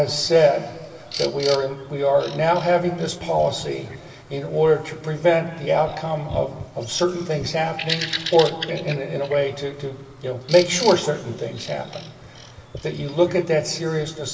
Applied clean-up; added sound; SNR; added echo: none; Bird vocalization, bird call, bird song; 14 dB; reverberation time 1.8 s.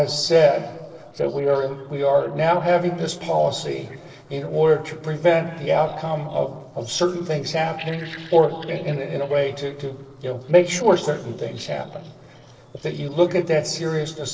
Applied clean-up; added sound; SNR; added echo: neural separator model SepFormer DNS4.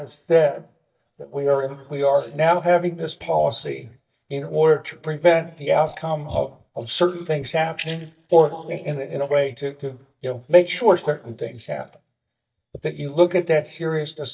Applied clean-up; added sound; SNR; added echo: neural mask model DeepFilterNet 3.